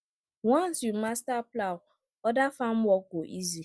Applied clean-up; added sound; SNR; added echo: none; none; none; none.